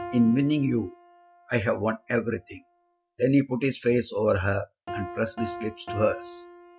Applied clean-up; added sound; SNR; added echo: none; Piano; 15 dB; none.